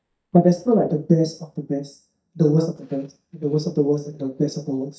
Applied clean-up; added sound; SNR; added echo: neural mask model DeepFilterNet 3.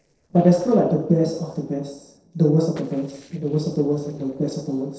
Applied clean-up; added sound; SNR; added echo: neural separator model SepFormer DNS4.